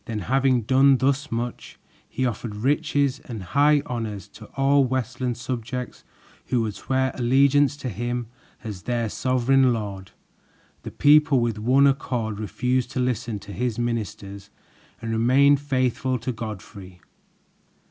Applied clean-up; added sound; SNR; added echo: none; none; none; none.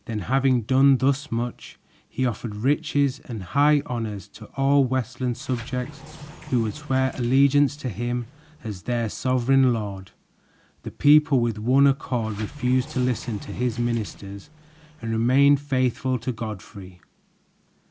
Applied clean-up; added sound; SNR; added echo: none; Sliding door; 18 dB; none.